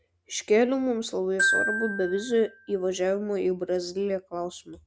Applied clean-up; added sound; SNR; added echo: none; Glockenspiel; 4 dB; none.